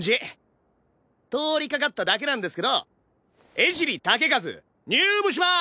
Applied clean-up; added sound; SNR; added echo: none; none; none; none.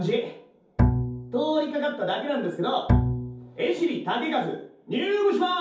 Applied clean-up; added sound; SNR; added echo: none; Bowed string instrument; -1 dB; reverberation time 0.6 s.